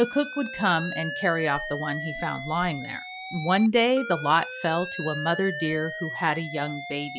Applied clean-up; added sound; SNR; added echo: classical method Wiener filter.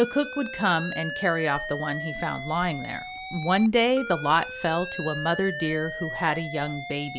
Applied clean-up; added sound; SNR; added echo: none; Alarm; 9 dB; none.